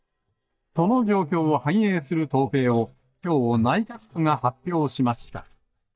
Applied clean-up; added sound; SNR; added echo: neural mask model DeepFilterNet 3.